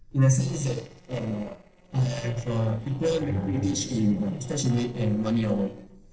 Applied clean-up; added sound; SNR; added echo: neural separator model SepFormer DNS4.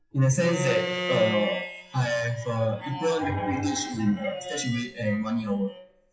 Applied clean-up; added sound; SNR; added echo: classical method WPE with log-MMSE.